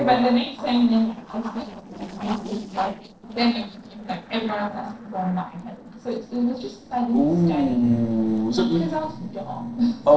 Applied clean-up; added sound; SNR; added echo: neural separator model SepFormer DNS4.